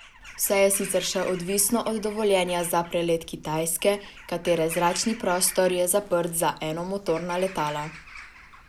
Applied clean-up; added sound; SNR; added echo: none; Bird vocalization, bird call, bird song / Crow; 18 dB; none.